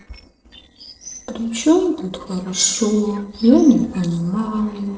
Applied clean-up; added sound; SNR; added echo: neural separator model SepFormer DNS4.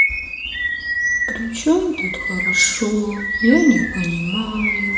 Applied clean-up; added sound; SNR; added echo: none; Bird vocalization, bird call, bird song; 2 dB; reverberation time 0.8 s.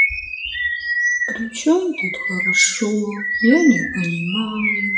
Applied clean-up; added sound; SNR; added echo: classical method WPE with log-MMSE.